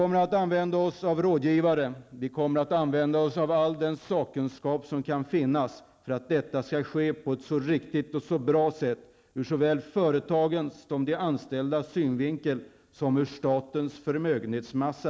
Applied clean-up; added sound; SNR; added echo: none; none; none; none.